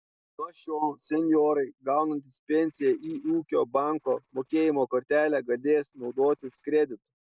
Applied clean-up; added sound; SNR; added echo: neural separator model SepFormer DNS4.